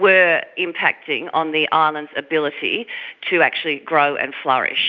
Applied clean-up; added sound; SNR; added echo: none; none; none; none.